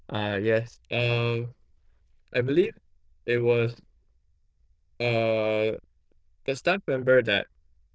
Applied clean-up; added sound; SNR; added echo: neural diffusion model UNIVERSE++.